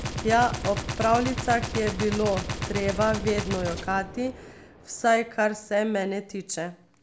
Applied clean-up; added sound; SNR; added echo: none; Gunshot, gunfire; 7 dB; none.